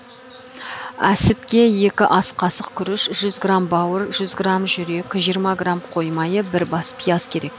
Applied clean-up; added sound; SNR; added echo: none; Insect; 19 dB; none.